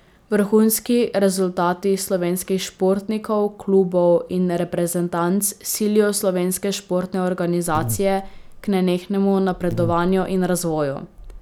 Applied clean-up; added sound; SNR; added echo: none; Buzz; 9 dB; none.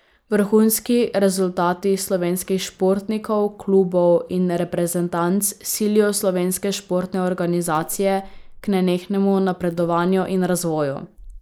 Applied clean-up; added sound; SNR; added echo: neural mask model Resemble Enhance denoiser.